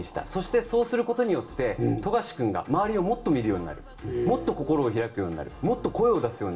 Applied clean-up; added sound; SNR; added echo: none; none; none; reverberation time 0.2 s.